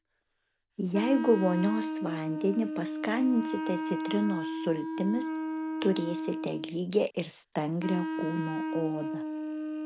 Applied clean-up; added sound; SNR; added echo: none; Wind instrument, woodwind instrument; 4 dB; none.